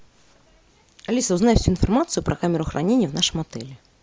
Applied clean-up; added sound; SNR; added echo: none; none; none; none.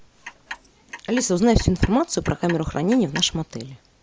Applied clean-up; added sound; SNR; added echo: none; Clock; 16 dB; none.